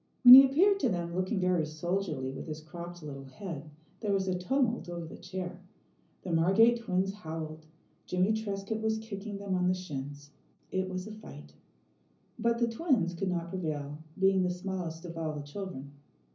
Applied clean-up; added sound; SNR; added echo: none; none; none; reverberation time 0.5 s.